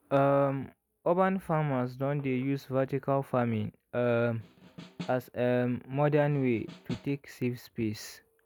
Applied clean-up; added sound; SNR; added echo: none; Snare drum; 17 dB; none.